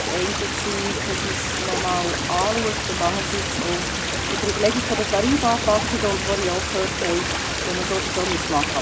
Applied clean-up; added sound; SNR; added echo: none; Stream; 0 dB; reverberation time 0.5 s.